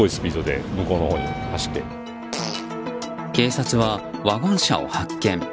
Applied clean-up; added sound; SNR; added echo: none; Wind instrument, woodwind instrument + Fart; 13 dB; none.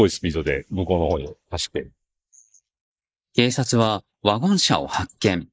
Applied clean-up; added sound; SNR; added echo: neural mask model Resemble Enhance denoiser.